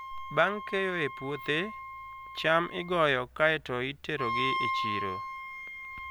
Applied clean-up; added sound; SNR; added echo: none; Wind instrument, woodwind instrument; 6 dB; none.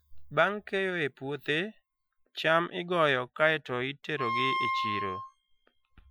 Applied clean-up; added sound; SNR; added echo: classical method Wiener filter.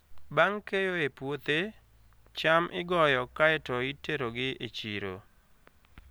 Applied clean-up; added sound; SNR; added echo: none; none; none; none.